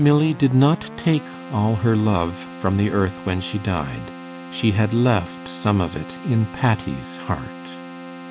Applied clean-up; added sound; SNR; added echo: none; Keyboard (musical); 14 dB; none.